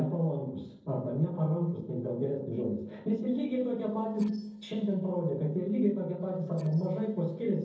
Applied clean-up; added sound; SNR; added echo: neural separator model SepFormer DNS4.